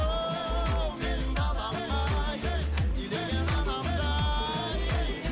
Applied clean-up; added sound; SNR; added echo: none; Train; 17 dB; none.